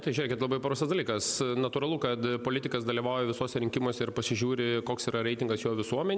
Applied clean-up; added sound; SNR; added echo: none; none; none; none.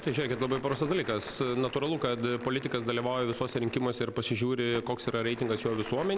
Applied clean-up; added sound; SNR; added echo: none; Crumpling, crinkling; 16 dB; none.